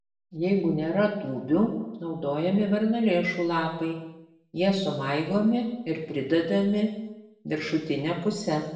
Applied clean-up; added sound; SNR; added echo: none; none; none; reverberation time 0.8 s.